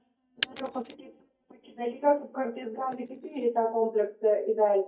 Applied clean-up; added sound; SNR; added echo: neural mask model DeepFilterNet 3.